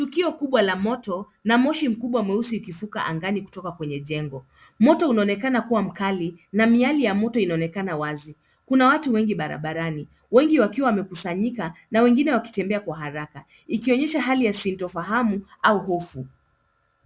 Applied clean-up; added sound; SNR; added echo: none; none; none; none.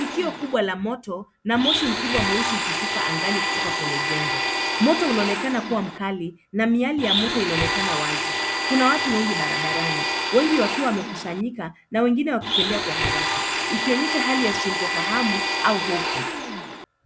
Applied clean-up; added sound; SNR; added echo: none; Domestic sounds, home sounds; 0 dB; none.